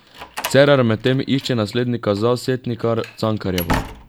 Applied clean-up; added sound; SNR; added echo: none; Slam; 12 dB; none.